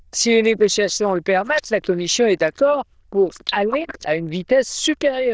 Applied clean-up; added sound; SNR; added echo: neural diffusion model UNIVERSE++.